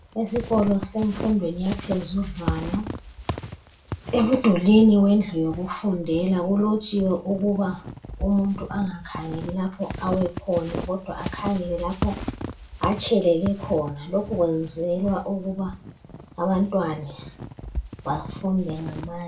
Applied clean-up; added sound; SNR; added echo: none; Squeak / Walk, footsteps; 11 dB; reverberation time 0.2 s.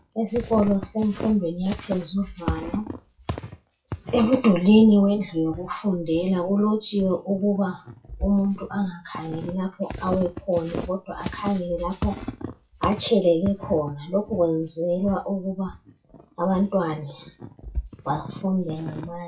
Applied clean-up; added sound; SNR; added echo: classical method WPE with log-MMSE.